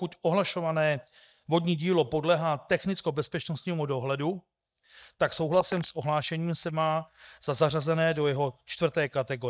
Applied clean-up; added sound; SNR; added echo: neural mask model DeepFilterNet 3.